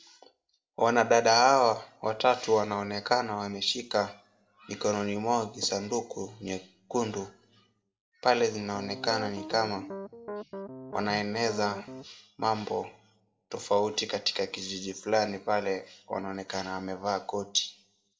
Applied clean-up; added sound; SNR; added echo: none; Piano; 10 dB; reverberation time 0.3 s.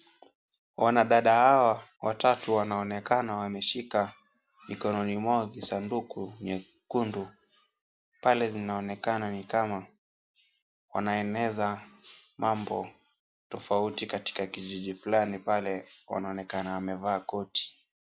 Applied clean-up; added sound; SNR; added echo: none; none; none; none.